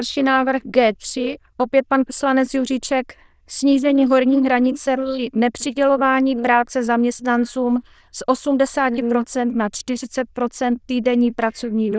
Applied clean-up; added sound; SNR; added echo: neural diffusion model UNIVERSE++.